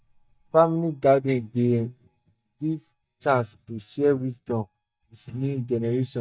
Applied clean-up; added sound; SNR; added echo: neural mask model DeepFilterNet 3.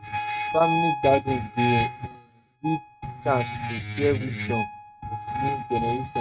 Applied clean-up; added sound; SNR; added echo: neural mask model RNNoise.